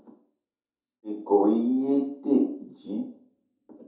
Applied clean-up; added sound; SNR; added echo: none; none; none; reverberation time 0.5 s.